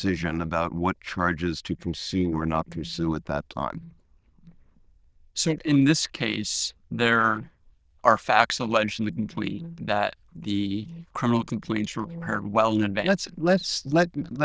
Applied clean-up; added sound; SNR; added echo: neural diffusion model UNIVERSE++.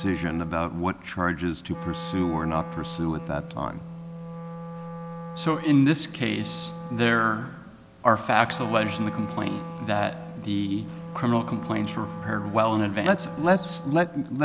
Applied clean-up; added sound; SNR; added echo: none; Wind instrument, woodwind instrument; 11 dB; none.